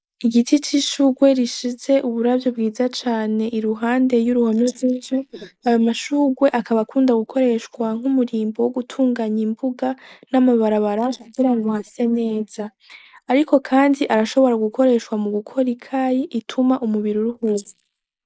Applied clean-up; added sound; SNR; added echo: neural mask model Resemble Enhance denoiser.